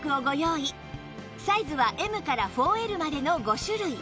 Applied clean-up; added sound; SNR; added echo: none; none; none; none.